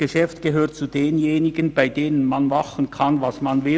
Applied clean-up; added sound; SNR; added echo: none; none; none; none.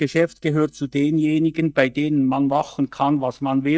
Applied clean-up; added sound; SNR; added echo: neural mask model DeepFilterNet 3.